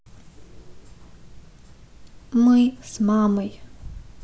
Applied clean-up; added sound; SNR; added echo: none; none; none; none.